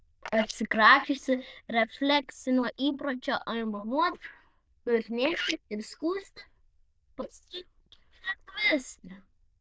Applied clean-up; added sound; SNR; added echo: neural diffusion model UNIVERSE++.